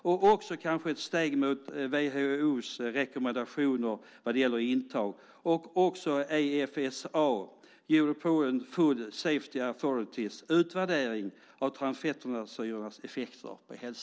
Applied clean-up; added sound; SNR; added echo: none; none; none; none.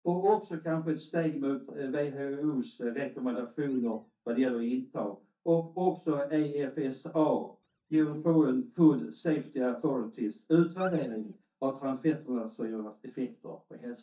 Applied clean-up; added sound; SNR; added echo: neural mask model DeepFilterNet 3.